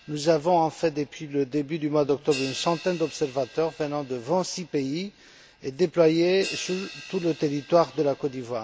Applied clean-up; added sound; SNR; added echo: none; Crash cymbal; 18 dB; none.